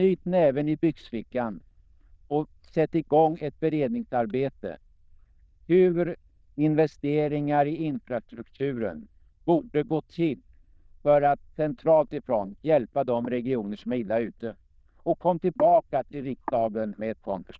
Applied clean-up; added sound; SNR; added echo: neural diffusion model UNIVERSE++.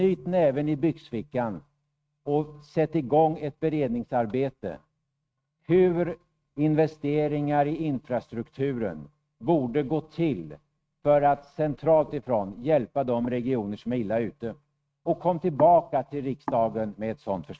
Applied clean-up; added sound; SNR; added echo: neural mask model RNNoise.